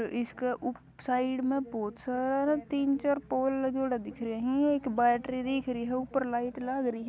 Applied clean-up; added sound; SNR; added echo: none; none; none; none.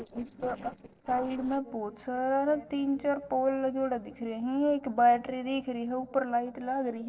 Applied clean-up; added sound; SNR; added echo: neural separator model SepFormer DNS4.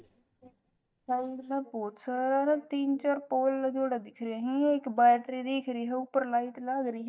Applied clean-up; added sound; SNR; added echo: neural mask model DeepFilterNet 3.